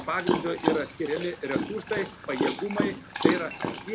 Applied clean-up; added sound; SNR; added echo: none; Dog; -1 dB; none.